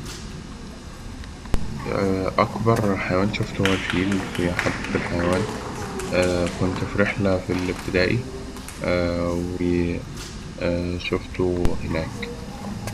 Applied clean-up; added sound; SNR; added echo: none; Applause; 5 dB; none.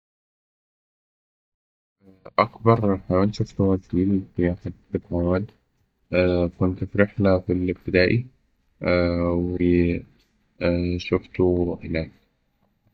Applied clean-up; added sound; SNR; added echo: neural mask model DeepFilterNet 3.